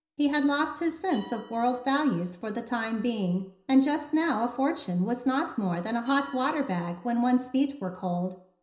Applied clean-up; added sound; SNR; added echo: none; Glass; 12 dB; reverberation time 0.5 s.